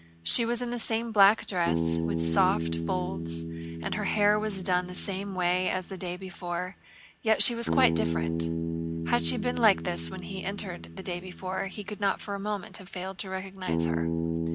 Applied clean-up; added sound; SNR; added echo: none; Bass guitar; 4 dB; none.